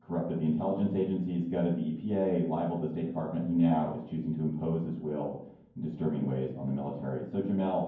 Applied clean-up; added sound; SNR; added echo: none; none; none; reverberation time 0.9 s.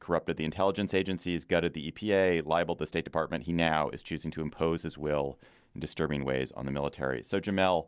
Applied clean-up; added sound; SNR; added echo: none; none; none; none.